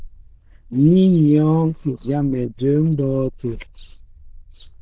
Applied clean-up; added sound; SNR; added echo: neural diffusion model UNIVERSE++.